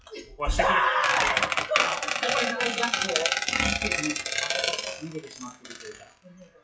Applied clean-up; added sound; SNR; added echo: classical method WPE with log-MMSE.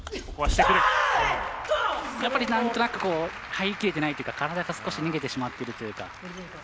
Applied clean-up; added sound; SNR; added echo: none; none; none; none.